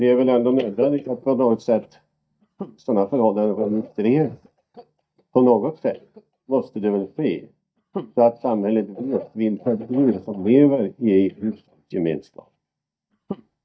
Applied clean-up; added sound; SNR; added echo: neural mask model DeepFilterNet 3.